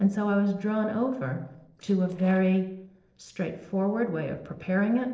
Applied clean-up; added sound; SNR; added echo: neural separator model SepFormer DNS4.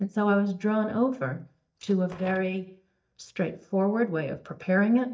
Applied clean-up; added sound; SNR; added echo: neural mask model DeepFilterNet 3.